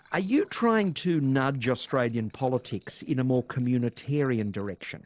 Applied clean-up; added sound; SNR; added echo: neural separator model SepFormer DNS4.